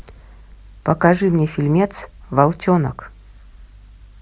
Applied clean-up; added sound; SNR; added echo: none; none; none; none.